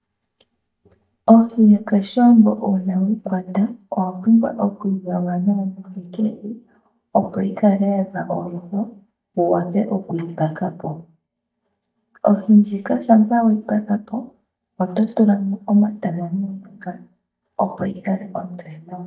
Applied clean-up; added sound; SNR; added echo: neural mask model DeepFilterNet 3.